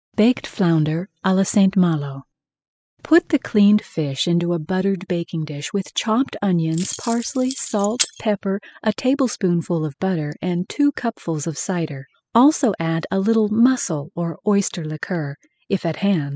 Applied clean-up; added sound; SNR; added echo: classical method spectral subtraction.